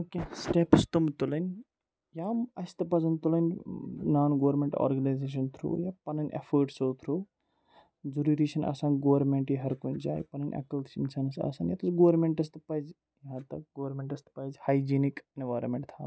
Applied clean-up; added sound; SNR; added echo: none; none; none; none.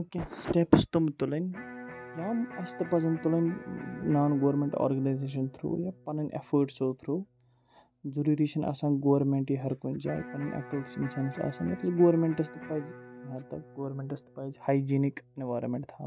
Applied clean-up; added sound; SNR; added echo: none; Electric guitar; 18 dB; none.